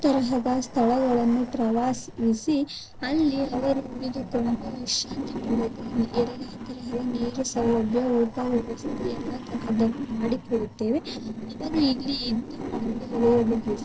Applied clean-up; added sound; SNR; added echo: neural separator model SepFormer DNS4.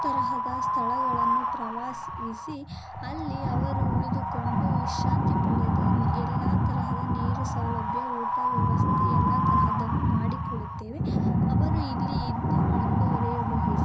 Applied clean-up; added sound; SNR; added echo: none; Wind; 4 dB; reverberation time 0.5 s.